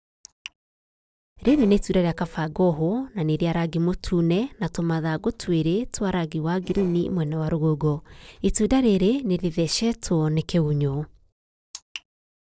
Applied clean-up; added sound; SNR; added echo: neural separator model SepFormer DNS4.